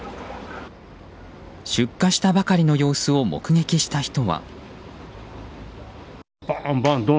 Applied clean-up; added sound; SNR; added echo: none; none; none; none.